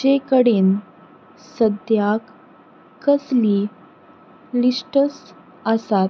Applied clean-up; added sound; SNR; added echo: none; none; none; none.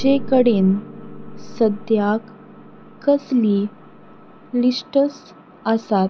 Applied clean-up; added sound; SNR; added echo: none; Piano; 14 dB; none.